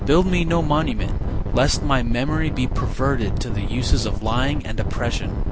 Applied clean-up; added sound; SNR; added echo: none; none; none; none.